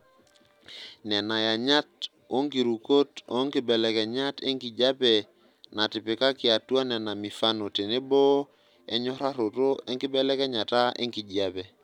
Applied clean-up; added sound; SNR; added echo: none; none; none; none.